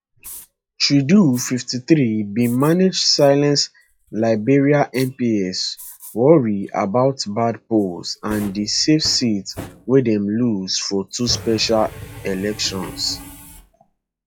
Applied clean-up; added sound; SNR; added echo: classical method log-MMSE.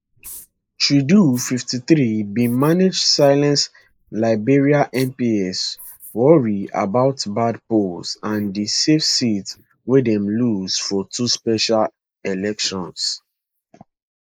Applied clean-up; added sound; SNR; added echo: neural mask model Resemble Enhance denoiser.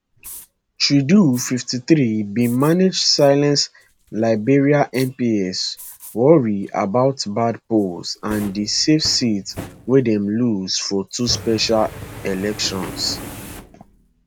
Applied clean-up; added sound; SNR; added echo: none; Fire; 19 dB; none.